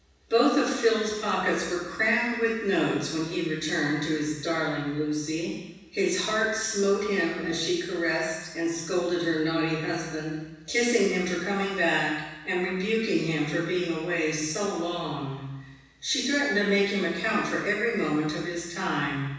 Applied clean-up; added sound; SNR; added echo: none; none; none; reverberation time 1.1 s.